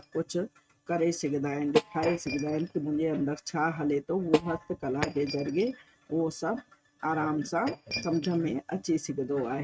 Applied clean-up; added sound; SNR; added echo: neural mask model RNNoise.